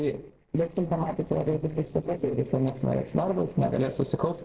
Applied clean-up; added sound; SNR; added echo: neural separator model SepFormer DNS4.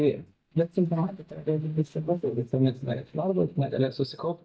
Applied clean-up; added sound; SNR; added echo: neural mask model DeepFilterNet 3.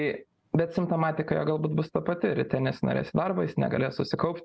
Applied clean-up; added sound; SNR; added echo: none; none; none; none.